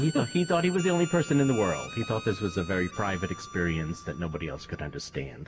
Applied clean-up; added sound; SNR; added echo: none; Harmonica; 15 dB; reverberation time 1.9 s.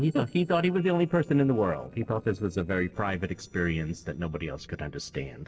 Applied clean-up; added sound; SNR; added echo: neural separator model SepFormer DNS4.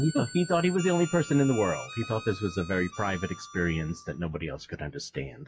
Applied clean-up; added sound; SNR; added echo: classical method WPE with log-MMSE.